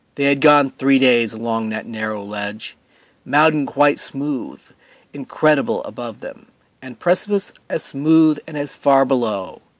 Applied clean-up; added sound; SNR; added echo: none; none; none; none.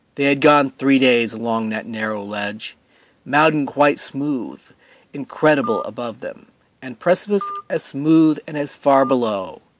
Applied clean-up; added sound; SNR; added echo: none; Telephone; 16 dB; none.